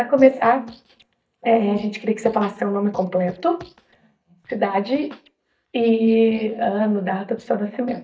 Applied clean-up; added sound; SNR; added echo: neural mask model DeepFilterNet 3.